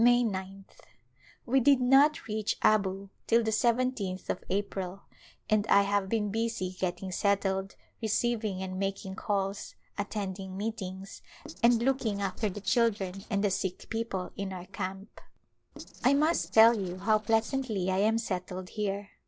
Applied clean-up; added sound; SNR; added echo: neural separator model SepFormer DNS4.